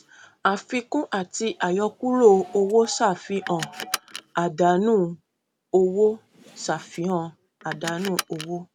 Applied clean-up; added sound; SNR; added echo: none; Car; 17 dB; none.